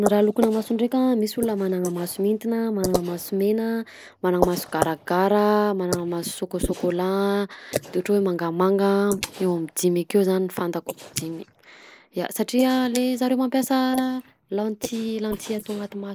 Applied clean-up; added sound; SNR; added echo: neural mask model Resemble Enhance denoiser.